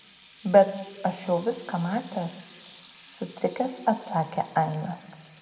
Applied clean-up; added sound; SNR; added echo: none; Sink (filling or washing) / Water tap, faucet; 19 dB; reverberation time 1.2 s.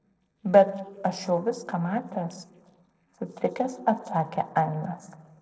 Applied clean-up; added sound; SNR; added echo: neural separator model SepFormer DNS4.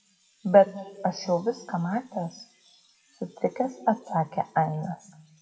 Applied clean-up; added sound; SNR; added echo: classical method WPE with log-MMSE.